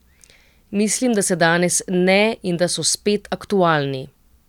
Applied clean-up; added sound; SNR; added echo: none; none; none; none.